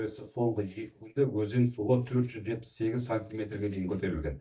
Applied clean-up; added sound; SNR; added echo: neural mask model DeepFilterNet 3.